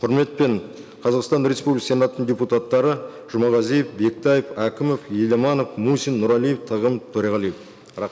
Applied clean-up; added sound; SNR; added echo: none; none; none; none.